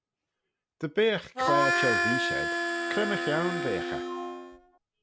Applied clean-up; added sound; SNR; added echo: none; Harmonica; -3 dB; none.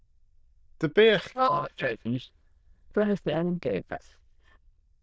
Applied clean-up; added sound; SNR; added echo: neural diffusion model UNIVERSE++.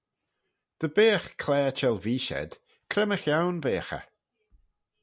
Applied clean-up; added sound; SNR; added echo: none; none; none; none.